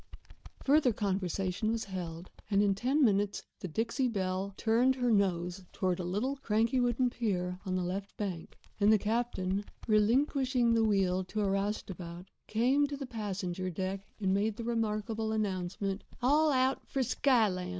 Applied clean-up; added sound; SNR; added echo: none; Bird; 19 dB; none.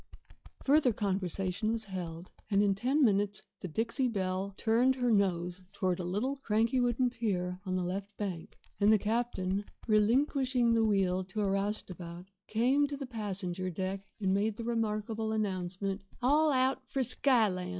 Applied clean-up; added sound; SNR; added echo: classical method log-MMSE.